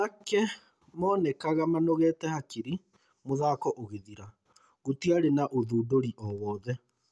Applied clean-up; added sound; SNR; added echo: none; none; none; none.